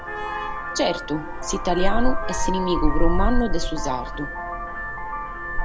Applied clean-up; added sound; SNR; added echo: none; Vehicle horn, car horn, honking; -4 dB; none.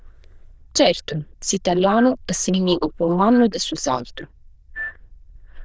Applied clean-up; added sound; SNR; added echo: neural diffusion model UNIVERSE++.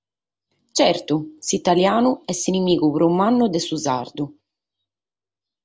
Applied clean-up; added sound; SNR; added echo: none; none; none; none.